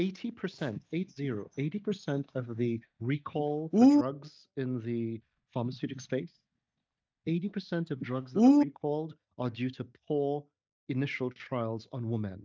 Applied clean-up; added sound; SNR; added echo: neural mask model DeepFilterNet 3.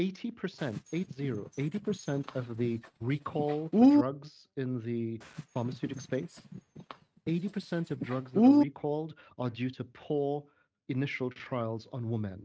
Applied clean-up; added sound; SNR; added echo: neural mask model RNNoise.